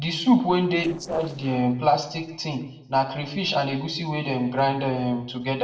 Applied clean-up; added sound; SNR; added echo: neural separator model SepFormer DNS4.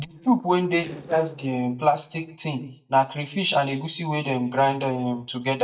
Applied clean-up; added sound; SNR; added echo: neural mask model DeepFilterNet 3.